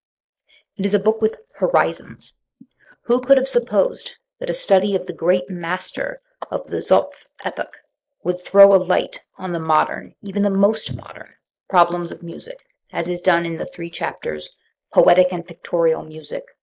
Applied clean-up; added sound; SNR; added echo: neural mask model Resemble Enhance denoiser.